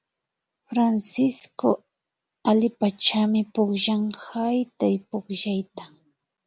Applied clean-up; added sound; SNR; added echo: none; none; none; none.